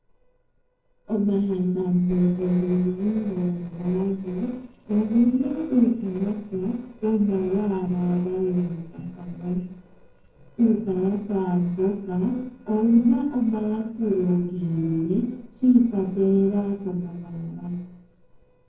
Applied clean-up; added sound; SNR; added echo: neural separator model SepFormer DNS4.